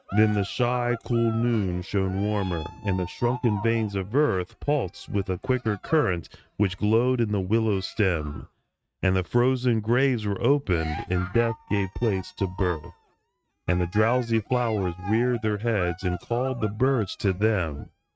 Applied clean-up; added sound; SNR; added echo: neural mask model RNNoise.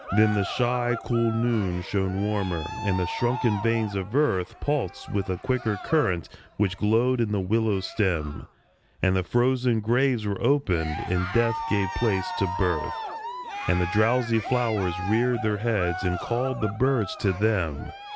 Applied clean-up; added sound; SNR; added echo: none; Cheering; 11 dB; none.